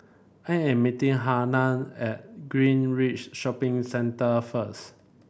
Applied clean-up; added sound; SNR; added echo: none; none; none; none.